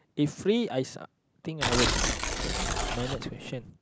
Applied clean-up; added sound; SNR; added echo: none; Tearing; -2 dB; none.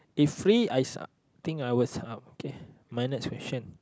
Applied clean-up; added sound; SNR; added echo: none; none; none; none.